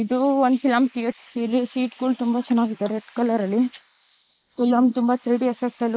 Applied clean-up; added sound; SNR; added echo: neural mask model Resemble Enhance denoiser.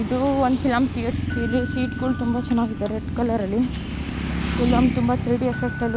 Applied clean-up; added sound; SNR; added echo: none; Door / Bell; 20 dB; none.